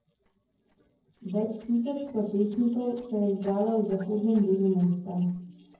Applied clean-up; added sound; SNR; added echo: neural separator model SepFormer DNS4.